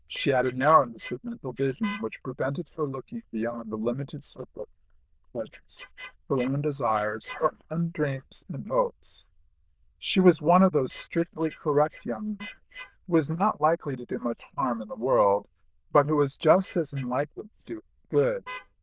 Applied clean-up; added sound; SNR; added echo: neural diffusion model UNIVERSE++.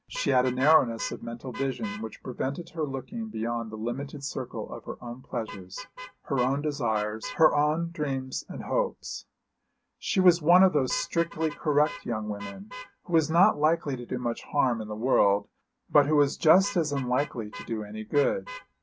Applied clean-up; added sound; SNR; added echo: none; Vehicle horn, car horn, honking; 19 dB; none.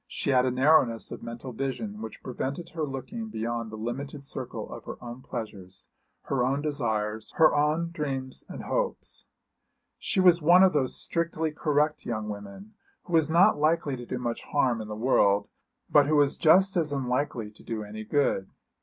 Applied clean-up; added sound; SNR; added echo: none; none; none; none.